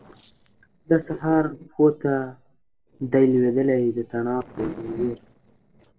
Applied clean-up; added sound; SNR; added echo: neural separator model SepFormer DNS4.